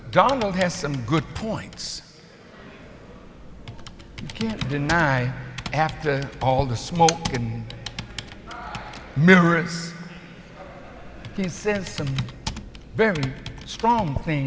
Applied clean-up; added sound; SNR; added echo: none; Computer keyboard; 12 dB; none.